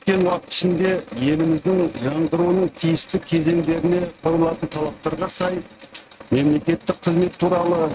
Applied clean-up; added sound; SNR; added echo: neural mask model RNNoise.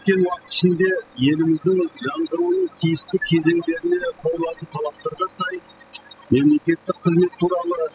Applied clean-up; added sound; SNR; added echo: classical method spectral subtraction.